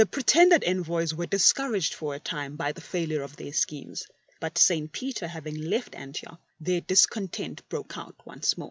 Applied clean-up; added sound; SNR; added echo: none; none; none; none.